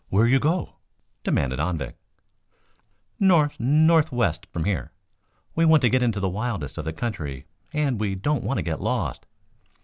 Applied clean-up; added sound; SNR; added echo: none; none; none; none.